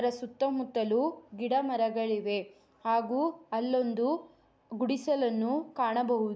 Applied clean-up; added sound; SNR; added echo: none; none; none; none.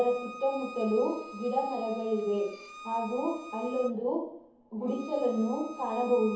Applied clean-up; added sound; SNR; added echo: none; Bowed string instrument; 15 dB; reverberation time 0.7 s.